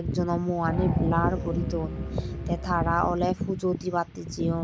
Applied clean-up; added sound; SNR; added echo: none; Musical instrument; 10 dB; none.